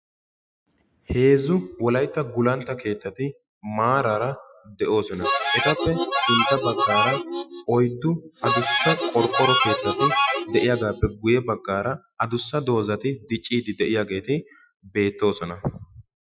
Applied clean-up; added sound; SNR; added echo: classical method Wiener filter.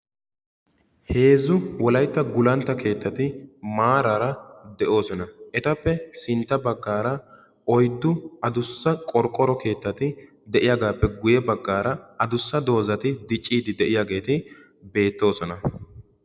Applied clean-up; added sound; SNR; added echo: none; none; none; none.